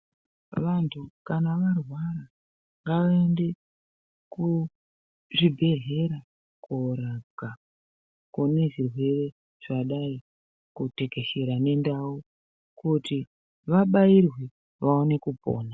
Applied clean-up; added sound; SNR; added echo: none; none; none; none.